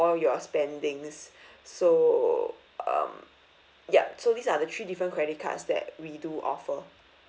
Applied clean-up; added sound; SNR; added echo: none; none; none; none.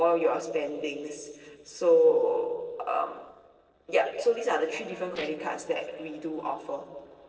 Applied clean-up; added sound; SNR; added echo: neural separator model SepFormer DNS4.